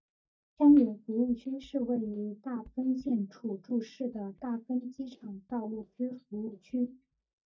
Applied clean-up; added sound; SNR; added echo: neural mask model DeepFilterNet 3.